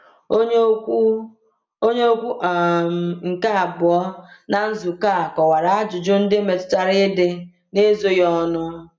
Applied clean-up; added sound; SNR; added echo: none; none; none; none.